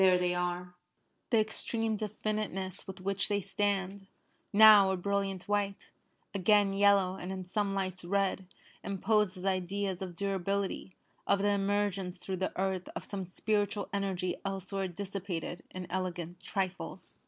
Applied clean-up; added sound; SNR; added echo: none; none; none; none.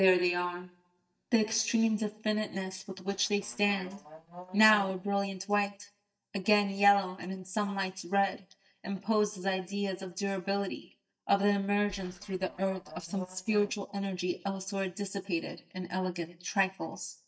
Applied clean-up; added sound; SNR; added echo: neural mask model DeepFilterNet 3.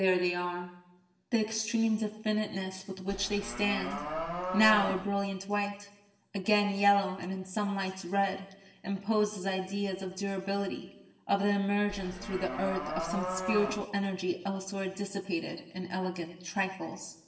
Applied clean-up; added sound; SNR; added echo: none; Livestock, farm animals, working animals; 5 dB; reverberation time 1.0 s.